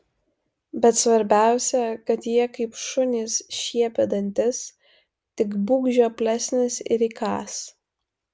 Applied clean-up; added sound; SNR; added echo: none; none; none; none.